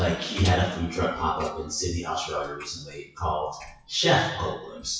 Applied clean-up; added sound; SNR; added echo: classical method WPE with log-MMSE.